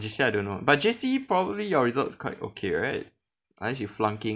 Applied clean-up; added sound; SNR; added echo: none; none; none; none.